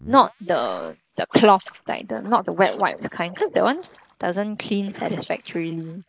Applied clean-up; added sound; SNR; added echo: neural mask model Resemble Enhance denoiser.